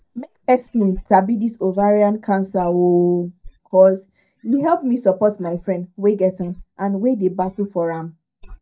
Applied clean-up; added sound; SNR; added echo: neural mask model DeepFilterNet 3.